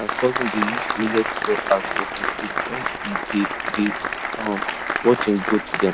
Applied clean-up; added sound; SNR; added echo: none; Applause; 2 dB; none.